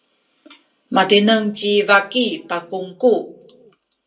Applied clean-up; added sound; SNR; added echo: none; none; none; reverberation time 0.2 s.